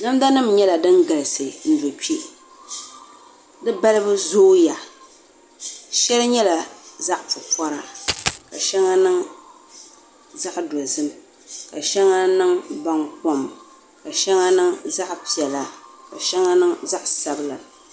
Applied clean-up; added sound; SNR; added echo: none; Coin (dropping); 4 dB; none.